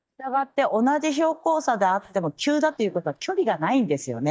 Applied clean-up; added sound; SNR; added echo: neural mask model DeepFilterNet 3.